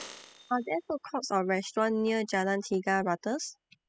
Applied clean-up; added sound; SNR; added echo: classical method spectral subtraction.